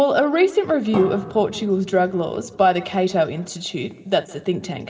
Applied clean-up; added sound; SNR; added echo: none; Piano; 15 dB; reverberation time 2.8 s.